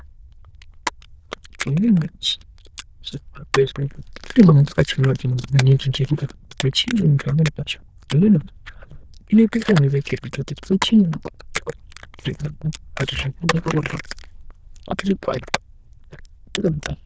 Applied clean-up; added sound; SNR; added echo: neural diffusion model UNIVERSE++.